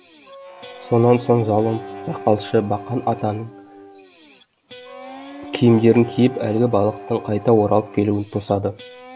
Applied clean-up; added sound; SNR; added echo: none; Squeak + Guitar; 16 dB; none.